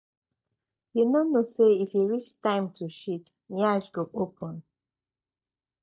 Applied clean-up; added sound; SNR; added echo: neural mask model DeepFilterNet 3.